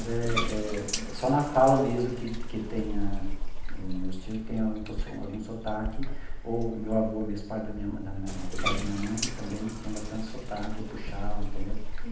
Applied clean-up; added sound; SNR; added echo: none; Bathtub (filling or washing); -1 dB; reverberation time 0.9 s.